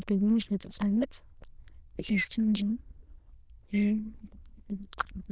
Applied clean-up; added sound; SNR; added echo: neural diffusion model UNIVERSE++.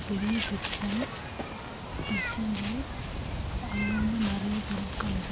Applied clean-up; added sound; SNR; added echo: none; Meow; 1 dB; none.